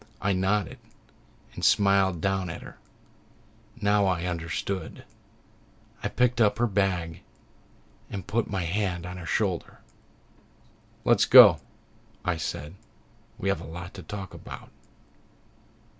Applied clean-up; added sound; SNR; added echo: none; none; none; none.